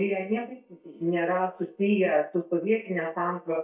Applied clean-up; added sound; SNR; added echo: neural mask model DeepFilterNet 3.